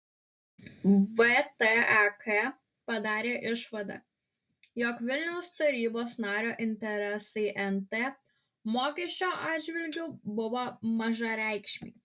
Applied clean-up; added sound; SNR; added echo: none; none; none; none.